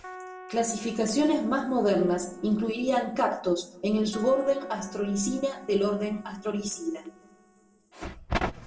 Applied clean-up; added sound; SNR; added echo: none; Keyboard (musical); 20 dB; reverberation time 1.1 s.